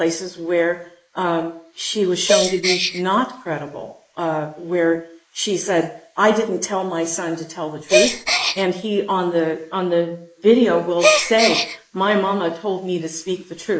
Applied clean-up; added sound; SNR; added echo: neural mask model Resemble Enhance denoiser.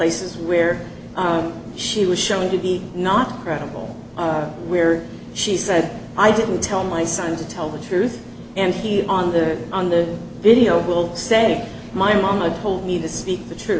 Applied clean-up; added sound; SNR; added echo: none; none; none; none.